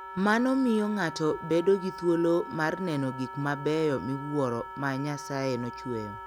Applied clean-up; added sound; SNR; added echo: none; Wind instrument, woodwind instrument; 13 dB; none.